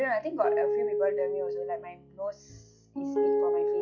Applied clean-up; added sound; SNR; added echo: classical method log-MMSE.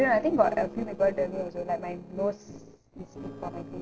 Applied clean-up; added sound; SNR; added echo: neural separator model SepFormer DNS4.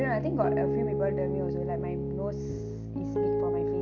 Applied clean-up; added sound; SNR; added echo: none; Piano; -5 dB; none.